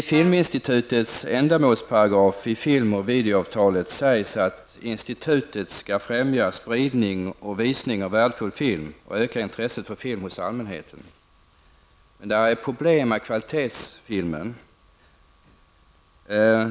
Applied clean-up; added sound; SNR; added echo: none; Brass instrument; 13 dB; none.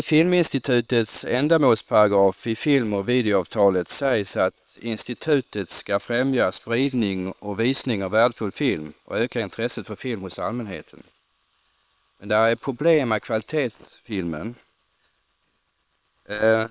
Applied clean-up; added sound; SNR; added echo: neural separator model SepFormer WHAM!.